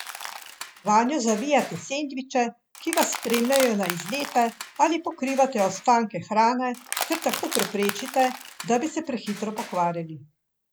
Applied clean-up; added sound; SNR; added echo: none; Crushing; 11 dB; none.